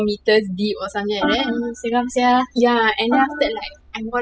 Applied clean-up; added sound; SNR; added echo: classical method spectral subtraction.